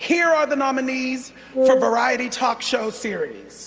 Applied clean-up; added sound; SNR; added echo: none; Wind instrument, woodwind instrument; -3 dB; none.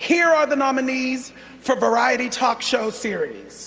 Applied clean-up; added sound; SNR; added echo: none; none; none; none.